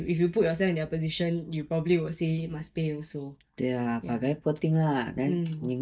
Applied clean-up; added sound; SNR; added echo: neural mask model DeepFilterNet 3.